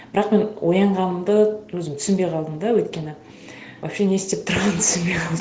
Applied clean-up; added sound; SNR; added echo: none; none; none; none.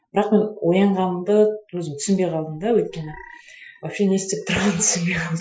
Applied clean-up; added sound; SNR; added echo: classical method Wiener filter.